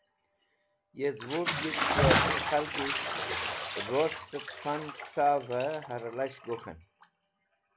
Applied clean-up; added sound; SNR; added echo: none; Bathtub (filling or washing) / Splash, splatter; 0 dB; none.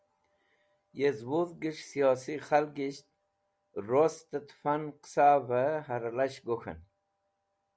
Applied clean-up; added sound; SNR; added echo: none; none; none; none.